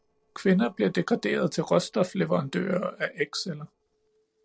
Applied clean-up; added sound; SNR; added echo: neural separator model SepFormer DNS4.